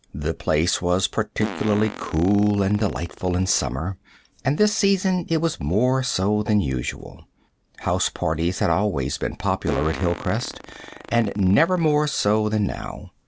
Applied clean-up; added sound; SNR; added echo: none; Fart; 18 dB; none.